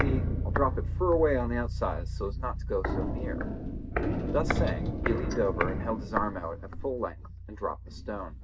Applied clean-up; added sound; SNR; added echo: none; Walk, footsteps + Bass guitar; -1 dB; none.